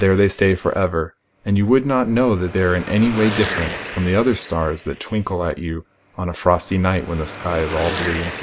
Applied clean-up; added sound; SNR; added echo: none; Car passing by / Traffic noise, roadway noise / Engine; 12 dB; none.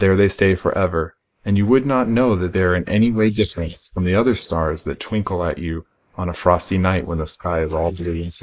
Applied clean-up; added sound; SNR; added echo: neural mask model Resemble Enhance denoiser.